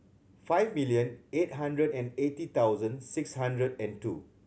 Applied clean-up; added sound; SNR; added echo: none; none; none; none.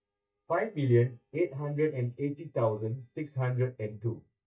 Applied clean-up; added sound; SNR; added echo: neural mask model DeepFilterNet 3.